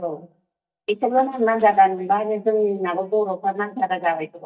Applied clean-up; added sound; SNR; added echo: neural mask model DeepFilterNet 3.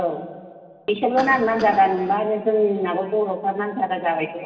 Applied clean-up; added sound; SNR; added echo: none; Cough; 12 dB; reverberation time 2.2 s.